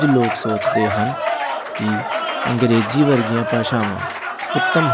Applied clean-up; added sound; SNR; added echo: none; Applause / Cheering; 2 dB; none.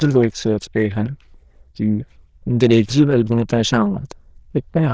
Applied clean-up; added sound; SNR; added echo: neural diffusion model UNIVERSE++.